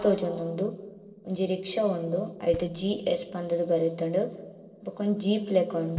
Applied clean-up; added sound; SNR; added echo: neural separator model SepFormer DNS4.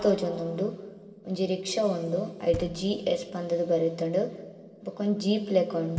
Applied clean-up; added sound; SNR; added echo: none; Knock; 18 dB; reverberation time 1.7 s.